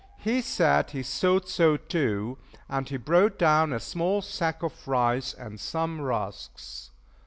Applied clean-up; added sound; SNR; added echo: none; none; none; none.